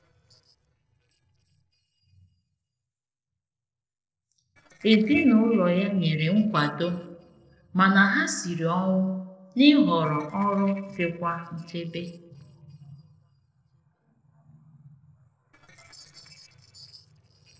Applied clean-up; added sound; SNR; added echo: neural separator model SepFormer DNS4.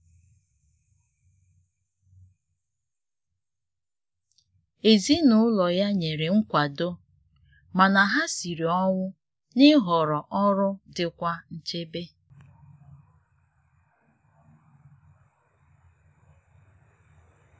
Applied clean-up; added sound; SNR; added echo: none; none; none; none.